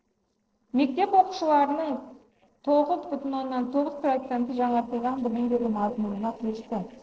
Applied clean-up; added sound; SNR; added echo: neural separator model SepFormer DNS4.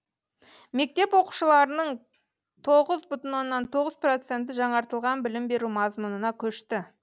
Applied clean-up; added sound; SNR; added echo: none; none; none; none.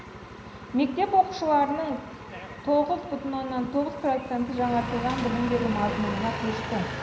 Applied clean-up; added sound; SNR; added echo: none; Engine; 8 dB; reverberation time 0.9 s.